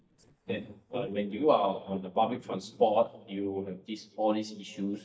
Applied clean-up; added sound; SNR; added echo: neural mask model DeepFilterNet 3.